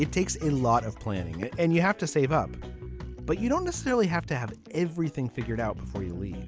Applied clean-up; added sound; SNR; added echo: none; none; none; none.